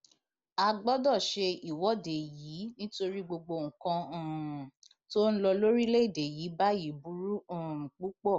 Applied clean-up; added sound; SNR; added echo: none; none; none; none.